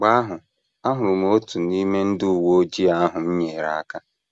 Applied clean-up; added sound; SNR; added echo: none; none; none; none.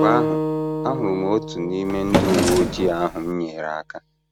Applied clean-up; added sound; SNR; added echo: none; Acoustic guitar + Drawer open or close; 1 dB; none.